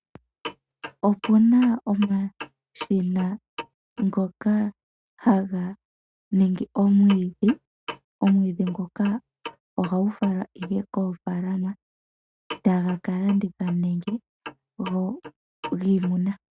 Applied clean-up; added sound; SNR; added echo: neural mask model RNNoise.